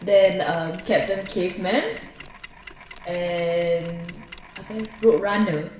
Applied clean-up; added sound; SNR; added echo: none; Mechanisms; 19 dB; reverberation time 0.8 s.